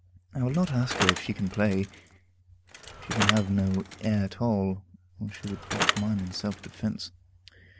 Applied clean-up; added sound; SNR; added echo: none; Bicycle; 4 dB; none.